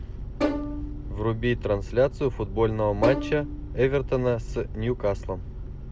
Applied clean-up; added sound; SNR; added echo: none; Bowed string instrument; 8 dB; none.